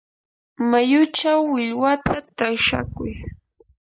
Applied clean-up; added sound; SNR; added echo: none; none; none; none.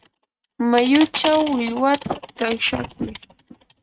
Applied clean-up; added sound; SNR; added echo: neural mask model RNNoise.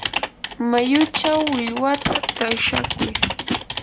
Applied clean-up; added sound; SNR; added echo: none; Typing + Hi-hat; 4 dB; none.